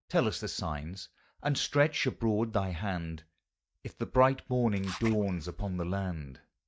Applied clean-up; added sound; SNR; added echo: neural mask model DeepFilterNet 3.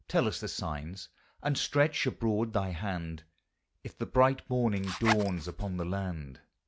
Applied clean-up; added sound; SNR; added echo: none; Zipper (clothing); 5 dB; none.